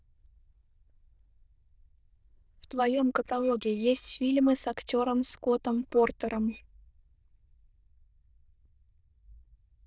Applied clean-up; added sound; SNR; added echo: neural diffusion model UNIVERSE++.